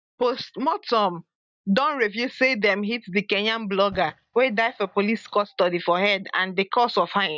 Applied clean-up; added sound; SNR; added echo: neural mask model DeepFilterNet 3.